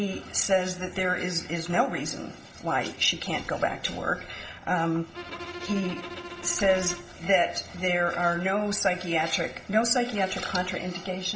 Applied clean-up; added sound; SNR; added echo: none; Bowed string instrument; 12 dB; reverberation time 0.7 s.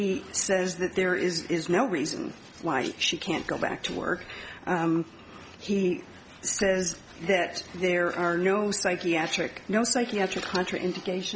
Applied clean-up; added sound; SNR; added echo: none; none; none; none.